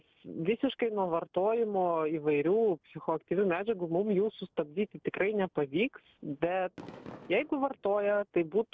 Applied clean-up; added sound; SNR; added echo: neural separator model SepFormer DNS4.